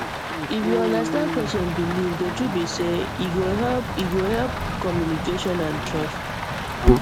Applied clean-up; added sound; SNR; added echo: none; Rain + Dog; 0 dB; none.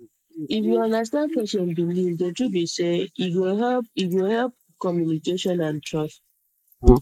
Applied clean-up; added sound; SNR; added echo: neural mask model Resemble Enhance denoiser.